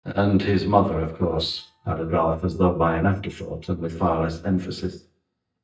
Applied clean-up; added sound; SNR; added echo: neural mask model DeepFilterNet 3.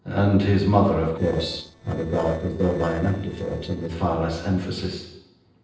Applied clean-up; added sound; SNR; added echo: neural separator model SepFormer DNS4.